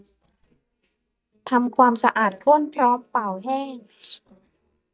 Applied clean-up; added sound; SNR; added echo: neural mask model DeepFilterNet 3.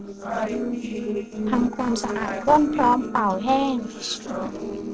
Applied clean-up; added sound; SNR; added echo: neural separator model SepFormer DNS4.